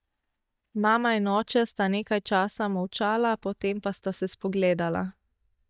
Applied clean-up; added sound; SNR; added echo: neural mask model DeepFilterNet 3.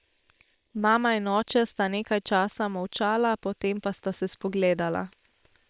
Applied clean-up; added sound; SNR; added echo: neural separator model SepFormer WHAM!.